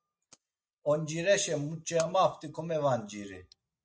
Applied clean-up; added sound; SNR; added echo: neural mask model RNNoise.